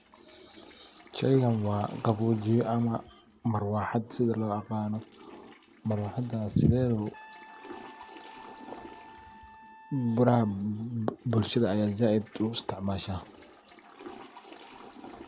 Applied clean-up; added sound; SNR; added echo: none; Toilet flush / Water + Trumpet; 19 dB; none.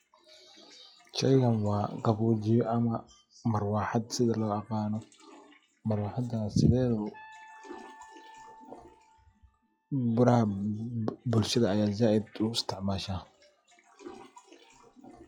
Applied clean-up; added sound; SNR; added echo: classical method log-MMSE.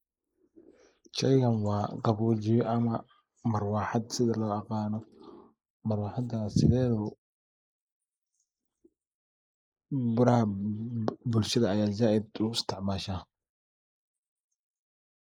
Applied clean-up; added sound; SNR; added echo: neural mask model Resemble Enhance denoiser.